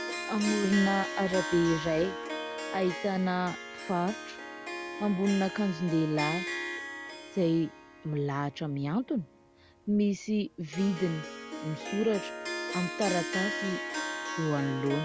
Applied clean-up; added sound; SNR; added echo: none; Harp; 7 dB; none.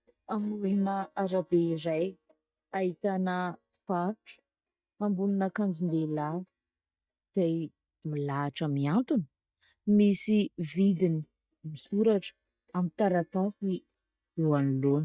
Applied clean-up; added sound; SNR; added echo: neural mask model DeepFilterNet 3.